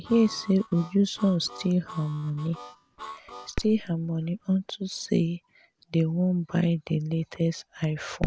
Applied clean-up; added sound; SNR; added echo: none; Fireworks + Harmonica; 15 dB; none.